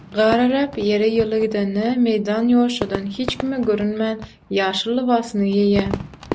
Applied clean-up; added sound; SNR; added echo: none; Fireworks; 13 dB; none.